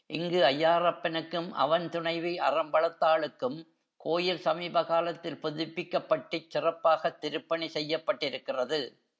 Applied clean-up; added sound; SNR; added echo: none; none; none; none.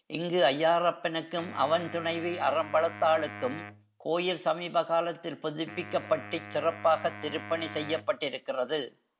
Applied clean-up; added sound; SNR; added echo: none; Wind instrument, woodwind instrument; 16 dB; none.